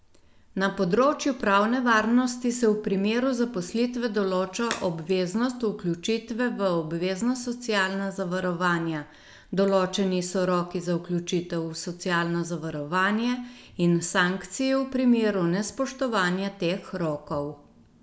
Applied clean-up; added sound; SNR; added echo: none; Crack; 14 dB; none.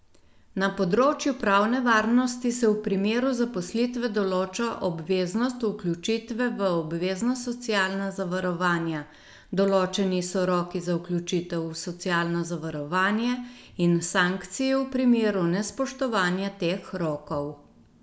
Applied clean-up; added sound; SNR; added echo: none; none; none; none.